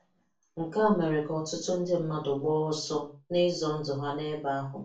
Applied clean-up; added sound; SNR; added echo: none; none; none; reverberation time 0.3 s.